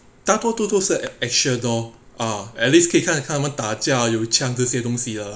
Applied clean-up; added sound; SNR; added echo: none; none; none; none.